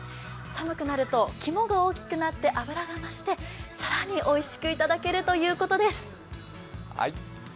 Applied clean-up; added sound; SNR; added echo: none; none; none; none.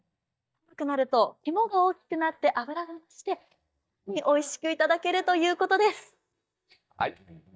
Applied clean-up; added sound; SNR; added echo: neural mask model DeepFilterNet 3.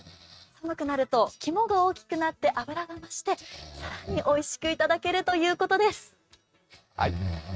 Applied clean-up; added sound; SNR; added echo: neural mask model RNNoise.